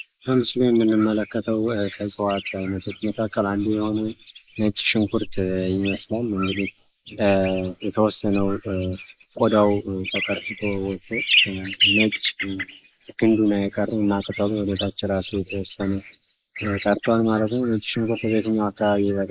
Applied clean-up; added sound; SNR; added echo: neural mask model Resemble Enhance denoiser.